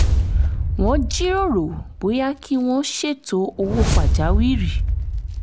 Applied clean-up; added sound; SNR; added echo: none; Whoosh, swoosh, swish; -2 dB; none.